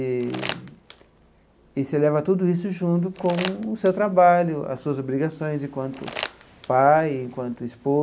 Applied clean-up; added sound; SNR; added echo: none; Crumpling, crinkling; 13 dB; none.